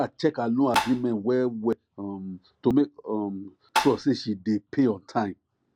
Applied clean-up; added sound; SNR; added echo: none; Tap; 1 dB; none.